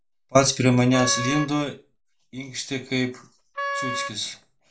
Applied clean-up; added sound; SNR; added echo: none; Wind instrument, woodwind instrument; 7 dB; reverberation time 0.2 s.